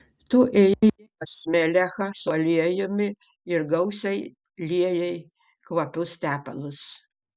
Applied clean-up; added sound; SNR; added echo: none; none; none; none.